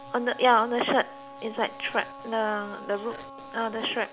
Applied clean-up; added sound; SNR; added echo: none; Wind instrument, woodwind instrument; 16 dB; none.